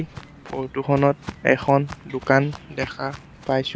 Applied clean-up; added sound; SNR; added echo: none; Walk, footsteps; 17 dB; none.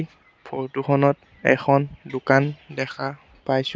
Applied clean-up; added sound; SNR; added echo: none; none; none; none.